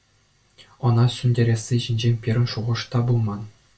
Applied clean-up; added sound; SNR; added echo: none; none; none; reverberation time 0.2 s.